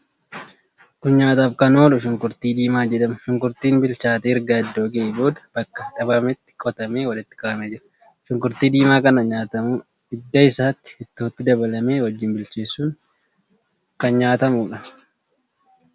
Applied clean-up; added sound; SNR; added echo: none; none; none; none.